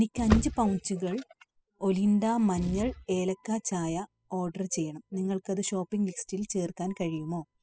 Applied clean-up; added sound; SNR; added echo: classical method spectral subtraction.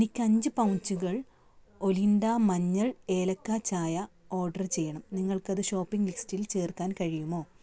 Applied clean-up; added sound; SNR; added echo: none; none; none; none.